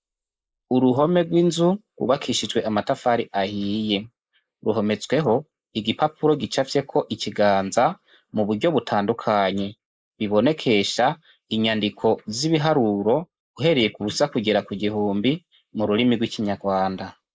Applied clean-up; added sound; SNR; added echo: neural mask model Resemble Enhance denoiser.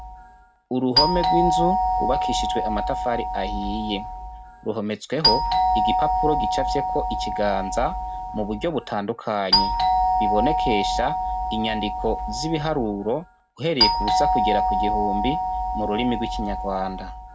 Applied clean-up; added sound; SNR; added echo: none; Doorbell; -3 dB; none.